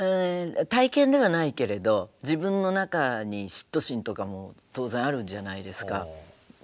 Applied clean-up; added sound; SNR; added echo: none; none; none; none.